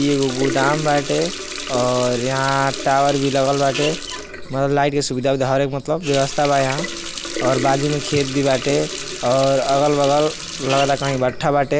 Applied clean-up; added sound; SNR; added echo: none; Water tap, faucet; 9 dB; none.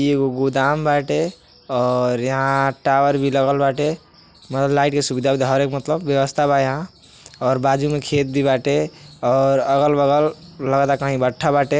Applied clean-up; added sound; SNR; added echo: none; none; none; none.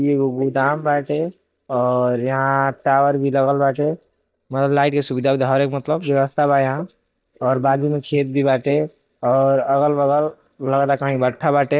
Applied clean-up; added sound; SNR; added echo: neural mask model DeepFilterNet 3.